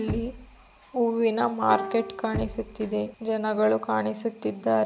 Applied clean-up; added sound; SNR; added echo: none; Knock + Plucked string instrument; 12 dB; none.